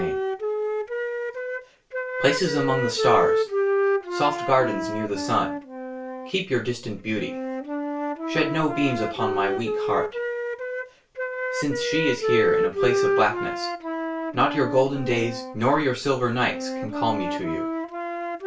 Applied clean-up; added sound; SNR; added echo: none; Wind instrument, woodwind instrument; 1 dB; reverberation time 0.3 s.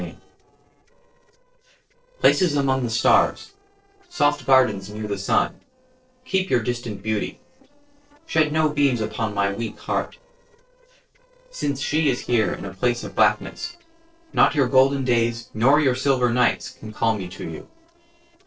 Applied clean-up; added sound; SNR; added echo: neural separator model SepFormer DNS4.